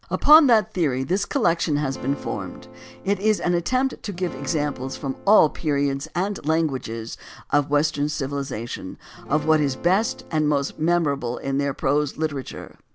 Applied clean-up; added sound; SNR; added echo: none; Acoustic guitar / Strum; 16 dB; none.